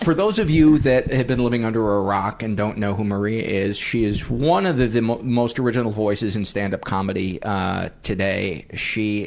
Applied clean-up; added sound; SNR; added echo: none; none; none; none.